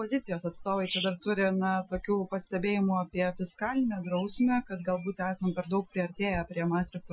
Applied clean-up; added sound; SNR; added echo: classical method Wiener filter.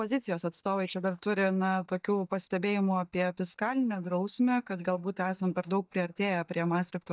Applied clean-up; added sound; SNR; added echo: neural mask model DeepFilterNet 3.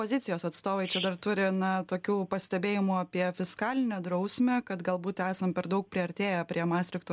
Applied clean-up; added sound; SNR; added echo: none; none; none; none.